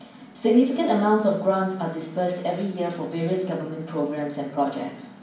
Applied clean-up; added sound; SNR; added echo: none; none; none; reverberation time 0.7 s.